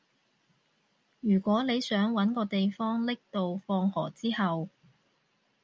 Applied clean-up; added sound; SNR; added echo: none; none; none; none.